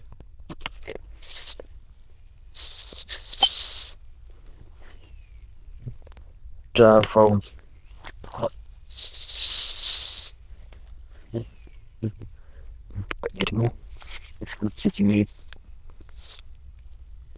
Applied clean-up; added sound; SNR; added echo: neural diffusion model UNIVERSE++.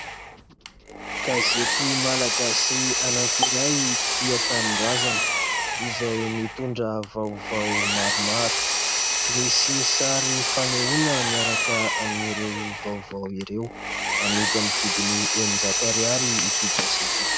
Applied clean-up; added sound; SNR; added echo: none; Power tool; -4 dB; none.